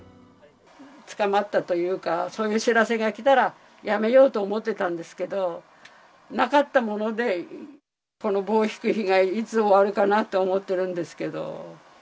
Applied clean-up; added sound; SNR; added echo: none; none; none; none.